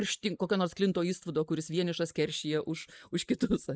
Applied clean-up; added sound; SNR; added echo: neural mask model Resemble Enhance denoiser.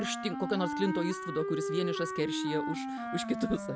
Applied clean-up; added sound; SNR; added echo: none; Wind instrument, woodwind instrument; 2 dB; none.